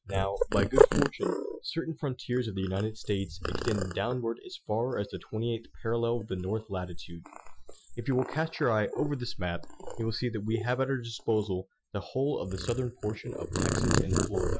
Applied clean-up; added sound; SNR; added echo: classical method Wiener filter.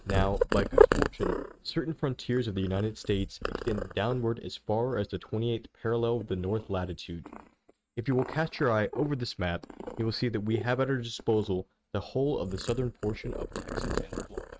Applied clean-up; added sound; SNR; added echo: neural mask model RNNoise.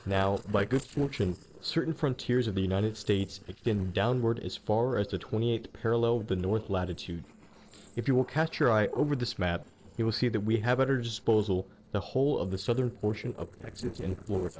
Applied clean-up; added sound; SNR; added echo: neural separator model SepFormer DNS4.